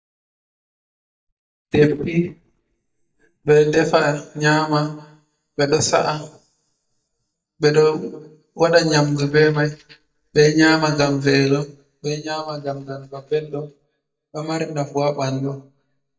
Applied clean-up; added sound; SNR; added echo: neural mask model DeepFilterNet 3.